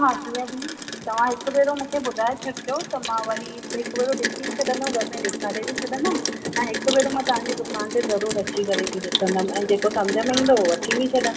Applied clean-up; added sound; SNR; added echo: none; Rain; 5 dB; reverberation time 2.6 s.